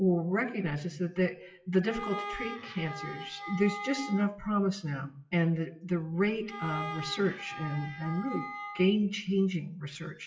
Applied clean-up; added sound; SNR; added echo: classical method WPE with log-MMSE.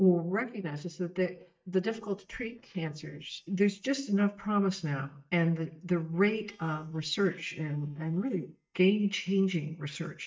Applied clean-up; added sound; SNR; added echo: neural mask model DeepFilterNet 3.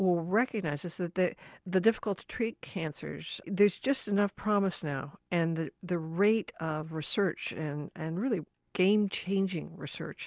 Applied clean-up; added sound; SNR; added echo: none; none; none; none.